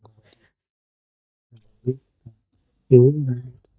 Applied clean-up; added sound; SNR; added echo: neural mask model DeepFilterNet 3.